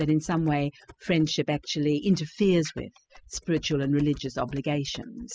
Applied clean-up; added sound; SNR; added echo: classical method spectral subtraction.